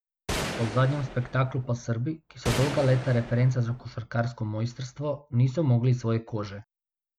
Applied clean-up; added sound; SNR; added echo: none; Gunshot, gunfire; 9 dB; none.